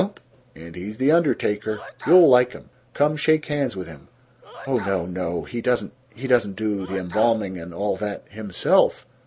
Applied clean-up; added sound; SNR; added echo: none; Sneeze; 19 dB; none.